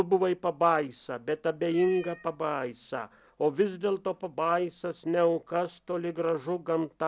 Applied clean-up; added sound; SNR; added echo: none; Meow; 20 dB; none.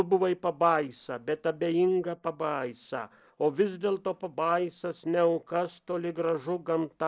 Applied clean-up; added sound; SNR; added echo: neural mask model Resemble Enhance denoiser.